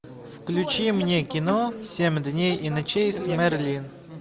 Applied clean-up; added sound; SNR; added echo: none; none; none; none.